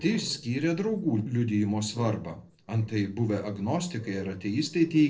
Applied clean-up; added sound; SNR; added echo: neural separator model SepFormer DNS4.